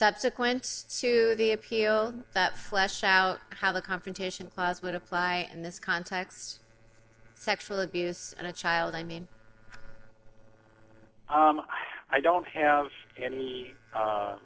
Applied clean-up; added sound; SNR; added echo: neural separator model SepFormer DNS4.